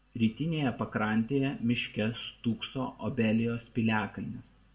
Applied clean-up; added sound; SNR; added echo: none; none; none; reverberation time 0.3 s.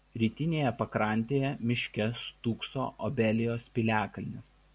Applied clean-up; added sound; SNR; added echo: none; none; none; none.